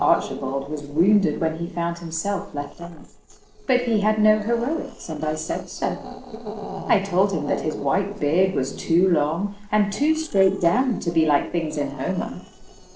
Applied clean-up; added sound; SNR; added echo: neural separator model SepFormer DNS4.